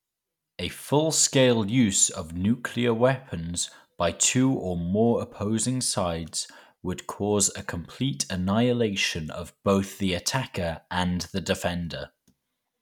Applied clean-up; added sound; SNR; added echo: none; none; none; none.